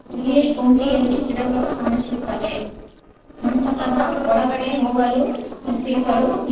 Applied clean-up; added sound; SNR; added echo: neural separator model SepFormer DNS4.